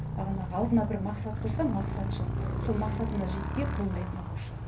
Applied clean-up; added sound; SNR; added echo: none; Motorcycle; 0 dB; reverberation time 0.3 s.